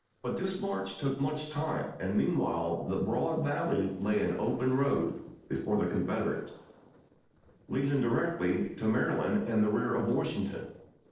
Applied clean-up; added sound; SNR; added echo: neural separator model SepFormer DNS4.